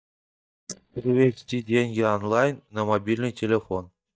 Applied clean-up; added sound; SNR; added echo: neural mask model DeepFilterNet 3.